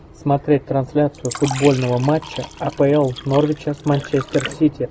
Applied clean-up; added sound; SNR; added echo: none; Fill (with liquid); 14 dB; none.